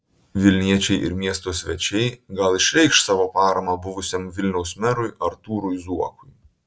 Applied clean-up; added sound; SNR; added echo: none; none; none; none.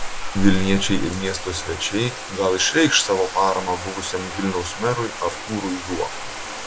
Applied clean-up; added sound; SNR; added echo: none; Bathtub (filling or washing); 4 dB; none.